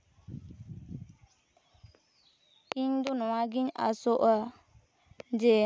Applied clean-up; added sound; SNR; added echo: none; none; none; none.